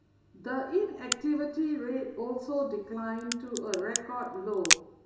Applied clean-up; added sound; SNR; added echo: none; Crack; 1 dB; reverberation time 1.0 s.